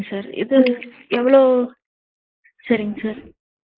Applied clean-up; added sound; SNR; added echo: neural mask model Resemble Enhance denoiser.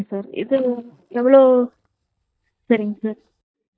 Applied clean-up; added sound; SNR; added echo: neural mask model DeepFilterNet 3.